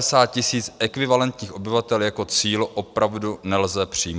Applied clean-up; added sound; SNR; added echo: none; none; none; none.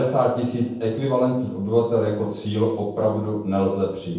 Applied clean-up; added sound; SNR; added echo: none; none; none; reverberation time 0.9 s.